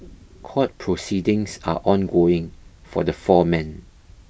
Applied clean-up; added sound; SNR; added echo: none; none; none; none.